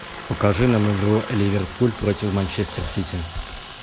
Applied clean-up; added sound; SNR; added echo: none; Aircraft; 12 dB; none.